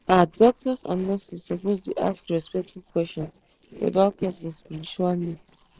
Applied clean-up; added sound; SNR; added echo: neural separator model SepFormer DNS4.